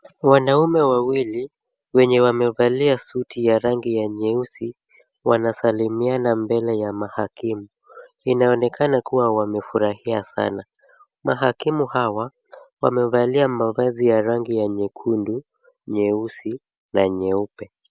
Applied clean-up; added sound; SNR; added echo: none; none; none; none.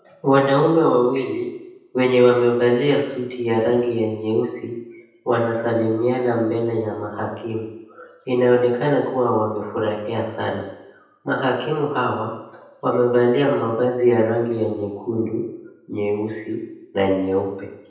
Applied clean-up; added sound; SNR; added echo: none; none; none; reverberation time 0.9 s.